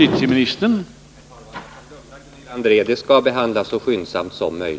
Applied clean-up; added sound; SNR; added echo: none; none; none; none.